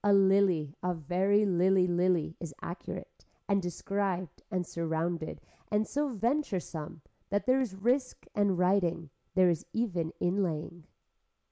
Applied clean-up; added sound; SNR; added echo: none; none; none; none.